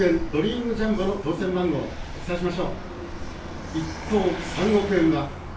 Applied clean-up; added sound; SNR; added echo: none; Vehicle; 9 dB; reverberation time 0.3 s.